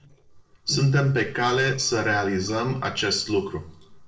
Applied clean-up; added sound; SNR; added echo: neural separator model SepFormer DNS4.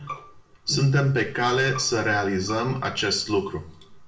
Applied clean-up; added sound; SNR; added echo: none; Bowed string instrument; 16 dB; reverberation time 0.4 s.